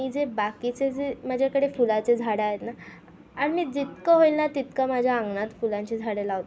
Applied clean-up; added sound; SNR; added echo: none; none; none; none.